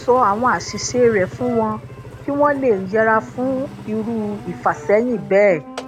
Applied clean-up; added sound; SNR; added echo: none; Engine; 15 dB; none.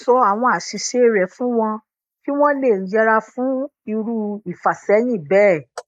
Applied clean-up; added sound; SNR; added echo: neural mask model Resemble Enhance denoiser.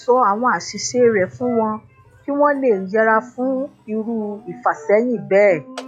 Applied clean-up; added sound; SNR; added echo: classical method log-MMSE.